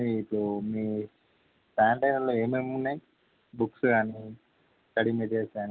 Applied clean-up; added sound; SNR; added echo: none; none; none; none.